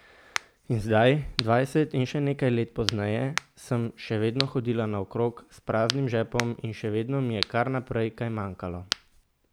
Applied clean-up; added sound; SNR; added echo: none; Crack; 11 dB; none.